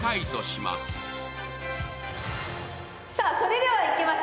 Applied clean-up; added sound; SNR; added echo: none; none; none; none.